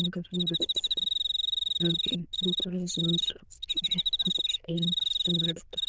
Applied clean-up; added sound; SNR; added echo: neural diffusion model UNIVERSE++.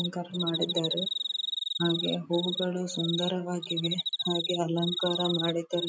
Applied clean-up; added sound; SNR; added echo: none; Cricket; 3 dB; none.